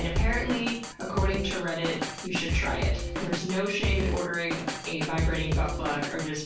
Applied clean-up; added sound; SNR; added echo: none; Drum kit; 0 dB; reverberation time 0.3 s.